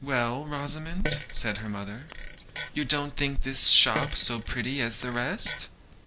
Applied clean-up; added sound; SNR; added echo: none; Fart; 10 dB; none.